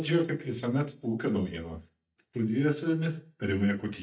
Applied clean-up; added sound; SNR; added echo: neural mask model DeepFilterNet 3.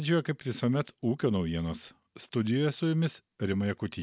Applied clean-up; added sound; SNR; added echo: none; none; none; none.